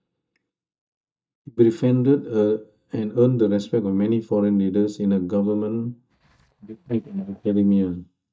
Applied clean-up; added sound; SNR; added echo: neural mask model DeepFilterNet 3.